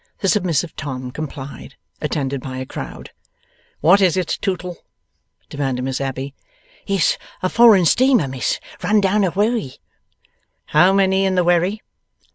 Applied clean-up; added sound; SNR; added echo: none; none; none; none.